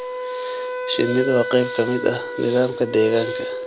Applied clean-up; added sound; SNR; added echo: none; Wind instrument, woodwind instrument; 7 dB; none.